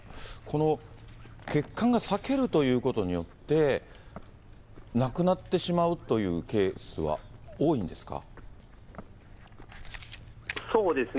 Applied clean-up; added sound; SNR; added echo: none; Bird; 17 dB; none.